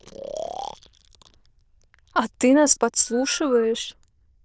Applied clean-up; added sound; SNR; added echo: neural diffusion model UNIVERSE++.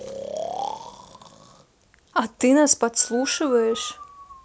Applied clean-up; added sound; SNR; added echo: none; Breathing; 12 dB; none.